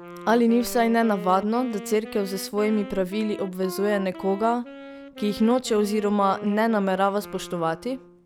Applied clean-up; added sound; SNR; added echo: none; Wind instrument, woodwind instrument; 15 dB; none.